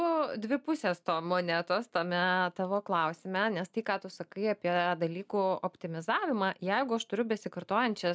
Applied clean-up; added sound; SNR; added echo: none; none; none; none.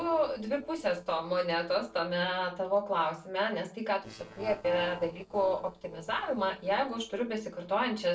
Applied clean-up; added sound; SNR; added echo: neural separator model SepFormer DNS4.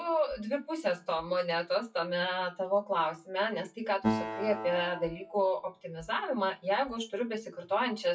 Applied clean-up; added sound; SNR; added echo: classical method WPE with log-MMSE.